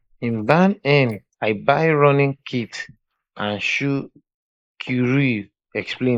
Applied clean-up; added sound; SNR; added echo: neural mask model Resemble Enhance denoiser.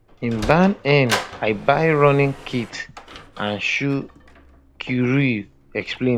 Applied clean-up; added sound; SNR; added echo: none; Sliding door; 14 dB; none.